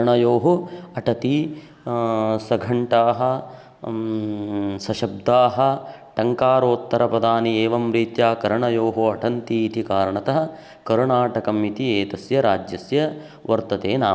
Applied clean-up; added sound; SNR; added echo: none; none; none; none.